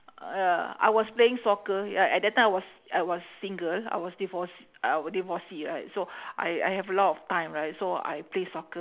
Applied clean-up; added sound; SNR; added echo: none; none; none; none.